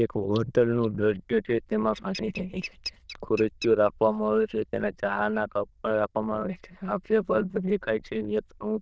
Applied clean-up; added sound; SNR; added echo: neural diffusion model UNIVERSE++.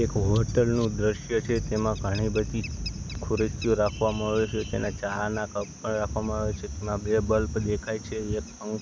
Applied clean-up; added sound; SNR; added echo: none; none; none; none.